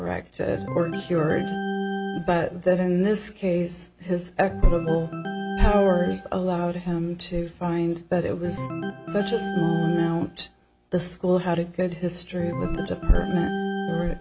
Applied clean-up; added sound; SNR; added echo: none; Organ; 8 dB; none.